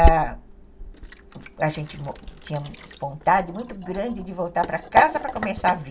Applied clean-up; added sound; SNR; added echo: none; Sink (filling or washing); 2 dB; reverberation time 0.2 s.